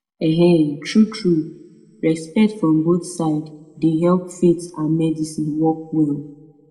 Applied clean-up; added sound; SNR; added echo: none; none; none; reverberation time 0.6 s.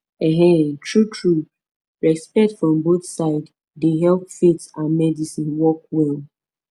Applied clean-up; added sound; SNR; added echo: none; none; none; none.